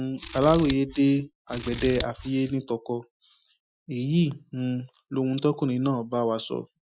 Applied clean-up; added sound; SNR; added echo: classical method Wiener filter.